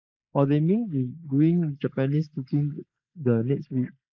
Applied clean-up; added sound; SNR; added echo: neural mask model Resemble Enhance denoiser.